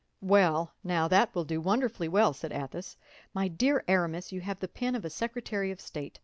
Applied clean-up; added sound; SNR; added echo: none; none; none; none.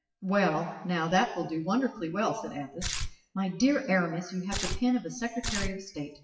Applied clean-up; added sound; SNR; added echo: classical method WPE with log-MMSE.